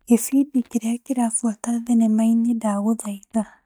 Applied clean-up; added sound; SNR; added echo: neural mask model DeepFilterNet 3.